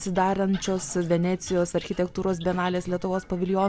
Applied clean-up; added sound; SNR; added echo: none; none; none; none.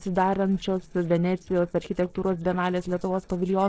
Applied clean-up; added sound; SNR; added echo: neural separator model SepFormer DNS4.